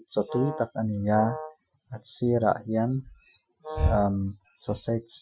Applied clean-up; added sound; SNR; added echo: classical method Wiener filter.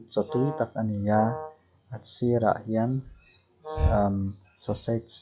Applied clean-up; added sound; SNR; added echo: classical method log-MMSE.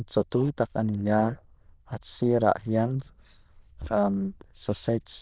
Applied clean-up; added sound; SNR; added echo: neural diffusion model UNIVERSE++.